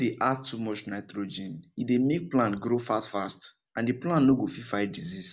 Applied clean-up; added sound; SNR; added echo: none; none; none; none.